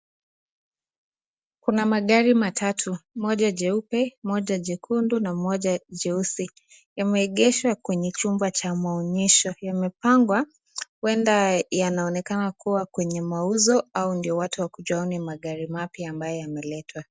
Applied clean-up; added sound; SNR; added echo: none; none; none; none.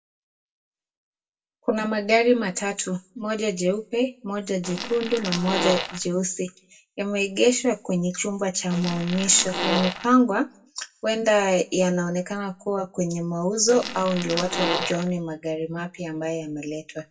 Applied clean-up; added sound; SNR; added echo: none; Fart; 4 dB; reverberation time 0.1 s.